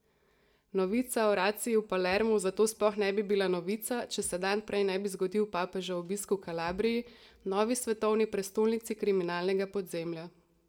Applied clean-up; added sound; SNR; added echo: none; none; none; reverberation time 0.3 s.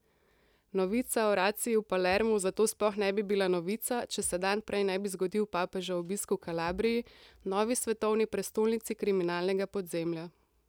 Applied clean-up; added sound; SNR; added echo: none; none; none; none.